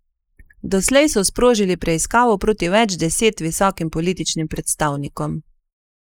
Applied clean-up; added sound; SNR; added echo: neural mask model Resemble Enhance denoiser.